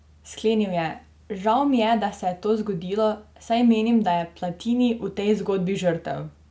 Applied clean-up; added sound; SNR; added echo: none; none; none; none.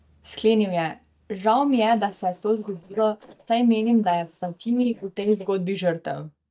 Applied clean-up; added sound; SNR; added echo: neural mask model DeepFilterNet 3.